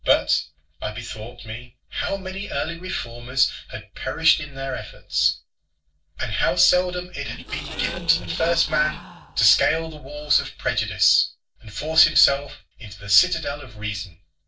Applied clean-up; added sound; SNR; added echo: neural separator model SepFormer DNS4.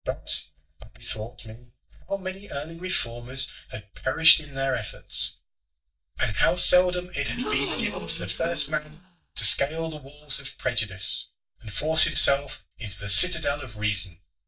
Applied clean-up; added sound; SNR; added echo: neural mask model DeepFilterNet 3.